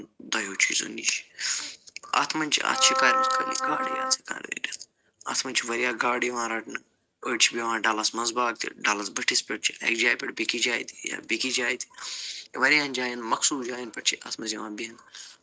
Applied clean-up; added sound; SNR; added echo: neural mask model RNNoise.